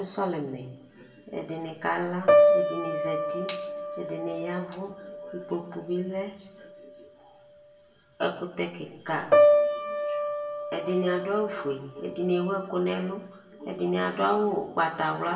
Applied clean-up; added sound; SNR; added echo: none; Piano; -2 dB; reverberation time 0.6 s.